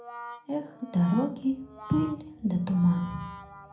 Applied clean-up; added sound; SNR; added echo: none; Brass instrument; 16 dB; reverberation time 0.6 s.